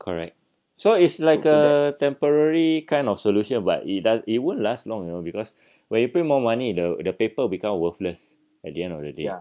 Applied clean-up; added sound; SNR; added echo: none; none; none; none.